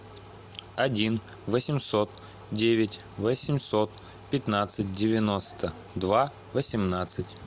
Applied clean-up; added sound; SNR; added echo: none; none; none; none.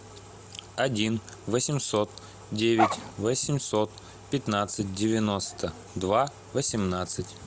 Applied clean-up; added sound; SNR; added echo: none; Dog; 1 dB; none.